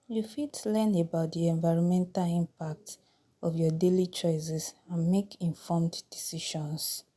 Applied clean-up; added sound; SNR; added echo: none; none; none; none.